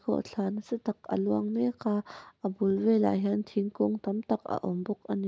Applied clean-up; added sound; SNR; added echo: none; none; none; none.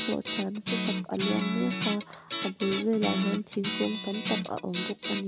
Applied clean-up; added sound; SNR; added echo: none; Guitar; 1 dB; none.